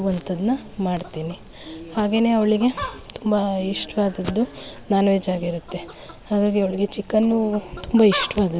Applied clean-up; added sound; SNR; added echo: none; none; none; none.